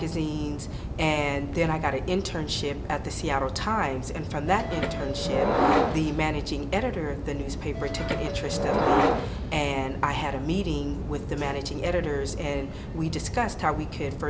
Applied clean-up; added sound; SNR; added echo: none; Subway, metro, underground; -2 dB; none.